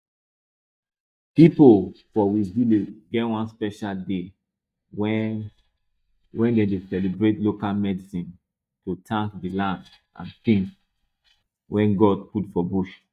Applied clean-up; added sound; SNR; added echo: neural mask model DeepFilterNet 3.